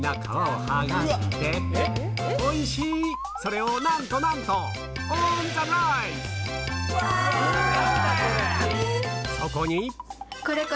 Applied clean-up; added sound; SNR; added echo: none; none; none; none.